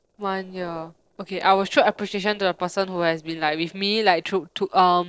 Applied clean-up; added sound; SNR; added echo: neural separator model SepFormer DNS4.